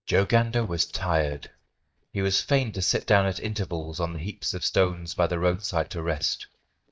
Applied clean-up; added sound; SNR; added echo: neural mask model DeepFilterNet 3.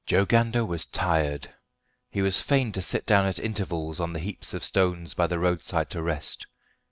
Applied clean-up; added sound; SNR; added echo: none; none; none; none.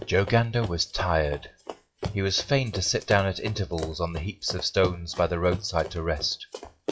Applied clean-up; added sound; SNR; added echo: classical method WPE with log-MMSE.